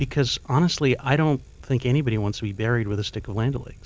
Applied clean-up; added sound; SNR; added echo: none; Bicycle; 19 dB; none.